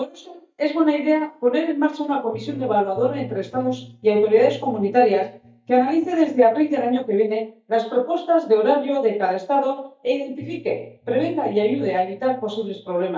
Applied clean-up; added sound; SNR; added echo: neural mask model DeepFilterNet 3.